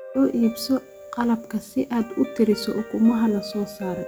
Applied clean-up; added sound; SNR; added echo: none; Guitar; 16 dB; none.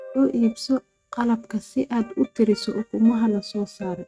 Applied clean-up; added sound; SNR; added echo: neural mask model RNNoise.